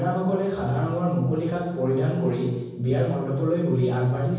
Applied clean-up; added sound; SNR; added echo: none; none; none; reverberation time 1.1 s.